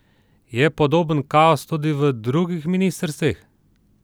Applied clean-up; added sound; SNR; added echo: none; none; none; none.